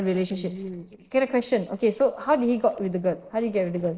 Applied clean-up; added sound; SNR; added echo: neural separator model SepFormer DNS4.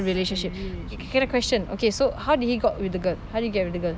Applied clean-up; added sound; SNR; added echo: none; none; none; none.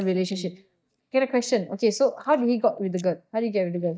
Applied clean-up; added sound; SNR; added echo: neural mask model DeepFilterNet 3.